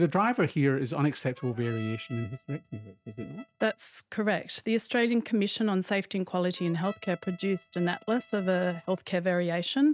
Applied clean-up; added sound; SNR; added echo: neural mask model RNNoise.